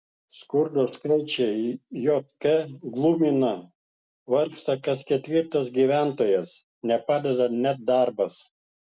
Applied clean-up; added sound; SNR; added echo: none; none; none; none.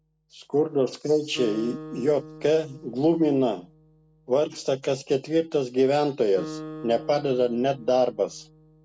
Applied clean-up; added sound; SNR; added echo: none; Acoustic guitar; 17 dB; none.